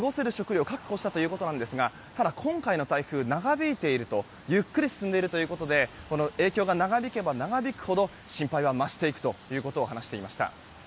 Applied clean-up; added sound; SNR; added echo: none; none; none; none.